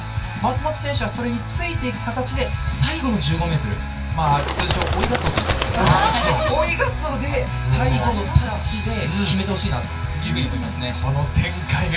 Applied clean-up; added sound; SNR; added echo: none; Bird; 3 dB; reverberation time 0.2 s.